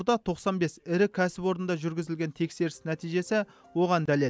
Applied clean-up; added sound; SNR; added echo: none; none; none; none.